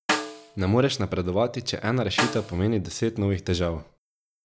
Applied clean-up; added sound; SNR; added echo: none; Snare drum; 8 dB; none.